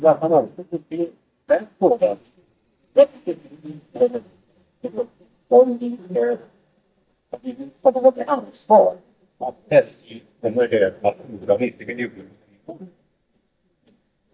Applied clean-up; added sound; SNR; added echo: neural mask model DeepFilterNet 3.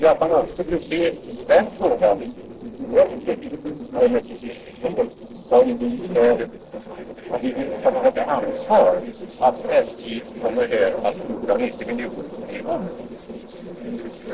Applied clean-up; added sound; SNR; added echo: neural separator model SepFormer DNS4.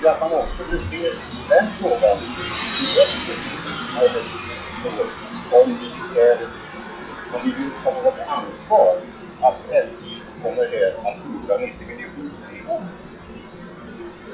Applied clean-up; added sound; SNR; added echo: classical method WPE with log-MMSE.